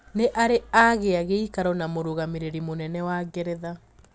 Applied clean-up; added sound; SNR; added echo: none; none; none; none.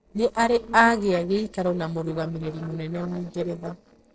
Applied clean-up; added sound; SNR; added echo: neural separator model SepFormer DNS4.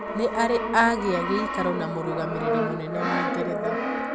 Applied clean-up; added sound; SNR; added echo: none; Brass instrument; 1 dB; none.